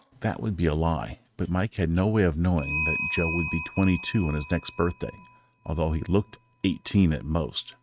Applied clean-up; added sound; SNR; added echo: neural mask model RNNoise.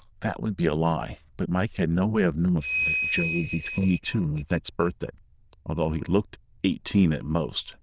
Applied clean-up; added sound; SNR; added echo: neural diffusion model UNIVERSE++.